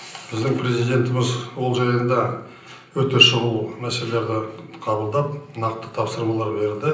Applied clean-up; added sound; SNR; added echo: none; none; none; reverberation time 0.6 s.